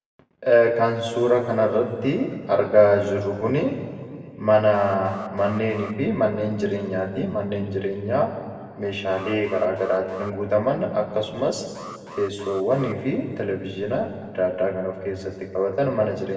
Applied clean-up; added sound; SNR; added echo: none; Alarm; 18 dB; reverberation time 1.9 s.